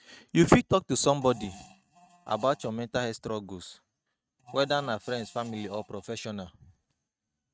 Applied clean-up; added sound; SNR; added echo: neural mask model RNNoise.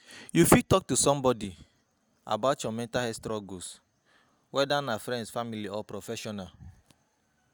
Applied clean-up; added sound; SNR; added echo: none; none; none; none.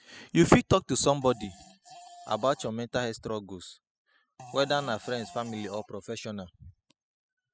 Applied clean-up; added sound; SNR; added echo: classical method spectral subtraction.